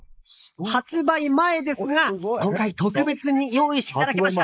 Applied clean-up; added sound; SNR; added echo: neural mask model Resemble Enhance denoiser.